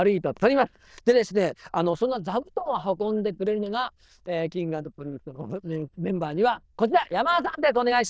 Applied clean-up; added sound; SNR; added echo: neural diffusion model UNIVERSE++.